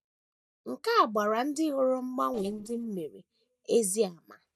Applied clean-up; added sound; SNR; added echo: neural mask model DeepFilterNet 3.